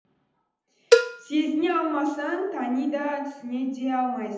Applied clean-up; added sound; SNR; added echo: none; Cowbell; -1 dB; reverberation time 0.9 s.